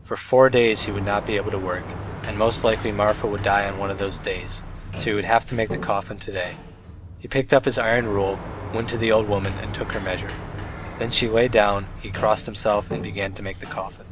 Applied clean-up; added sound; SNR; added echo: none; Sliding door; 10 dB; none.